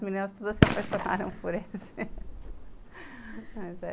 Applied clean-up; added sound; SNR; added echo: none; Fireworks; -3 dB; none.